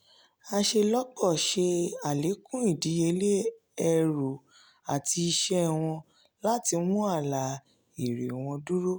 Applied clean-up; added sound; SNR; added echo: none; none; none; none.